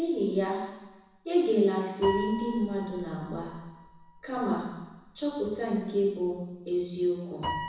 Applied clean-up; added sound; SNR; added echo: none; Piano; 13 dB; reverberation time 1.1 s.